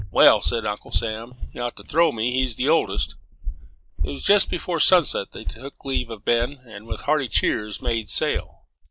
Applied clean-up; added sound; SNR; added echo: neural mask model Resemble Enhance denoiser.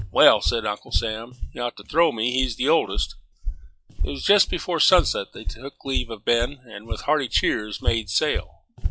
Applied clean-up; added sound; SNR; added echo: classical method log-MMSE.